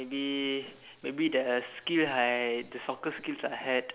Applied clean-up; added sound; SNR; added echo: none; none; none; none.